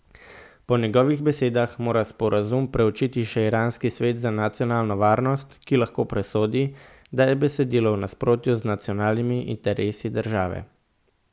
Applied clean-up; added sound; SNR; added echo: none; none; none; none.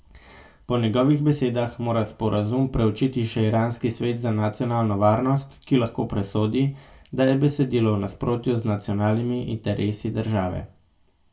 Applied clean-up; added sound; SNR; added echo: none; none; none; reverberation time 0.2 s.